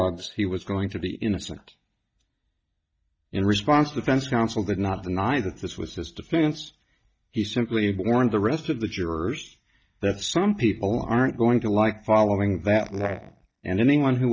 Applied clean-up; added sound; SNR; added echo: neural mask model DeepFilterNet 3.